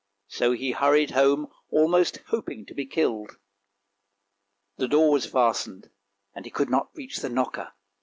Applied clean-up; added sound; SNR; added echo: none; none; none; none.